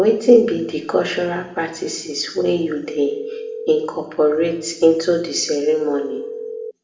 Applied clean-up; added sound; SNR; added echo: none; Telephone; 10 dB; reverberation time 0.7 s.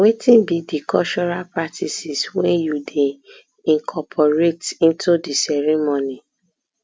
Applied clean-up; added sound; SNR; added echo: none; none; none; none.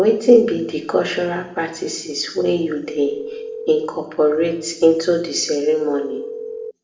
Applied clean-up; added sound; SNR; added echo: neural separator model SepFormer DNS4.